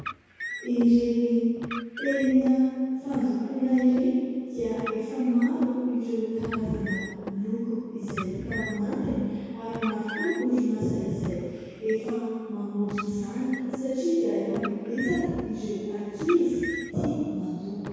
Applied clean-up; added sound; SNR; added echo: none; Car; 14 dB; reverberation time 2.0 s.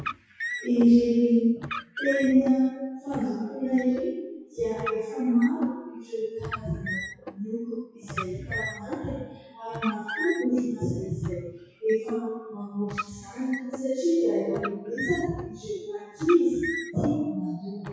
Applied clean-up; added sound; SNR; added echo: classical method WPE with log-MMSE.